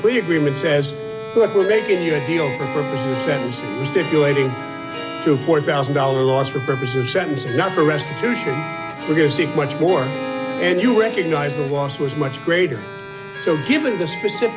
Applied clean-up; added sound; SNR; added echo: none; Harp + Bowed string instrument; 9 dB; none.